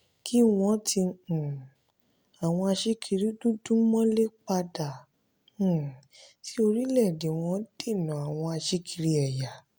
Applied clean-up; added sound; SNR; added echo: none; none; none; none.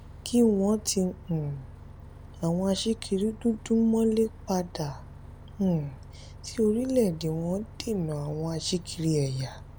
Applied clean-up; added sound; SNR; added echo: none; Bus; 17 dB; none.